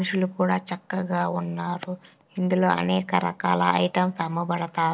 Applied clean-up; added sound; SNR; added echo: none; none; none; none.